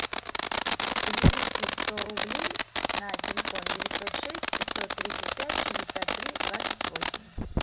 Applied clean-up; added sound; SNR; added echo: none; Fireworks; -3 dB; none.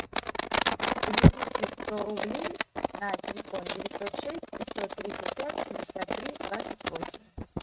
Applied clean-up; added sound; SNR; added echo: neural mask model RNNoise.